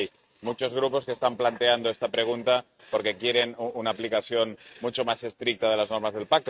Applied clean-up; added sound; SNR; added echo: neural mask model RNNoise.